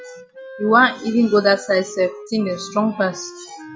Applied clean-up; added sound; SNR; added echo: none; Wind instrument, woodwind instrument; 18 dB; none.